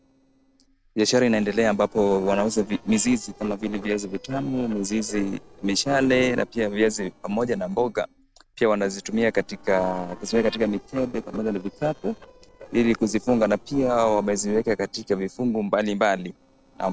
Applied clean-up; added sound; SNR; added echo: neural separator model SepFormer DNS4.